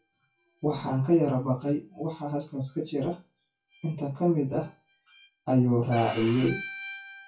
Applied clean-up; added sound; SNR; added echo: classical method WPE with log-MMSE.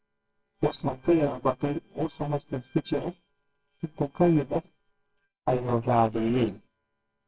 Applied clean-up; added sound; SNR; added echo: neural separator model SepFormer WHAMR!.